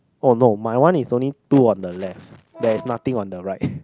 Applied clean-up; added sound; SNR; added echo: none; Wind instrument, woodwind instrument; 19 dB; none.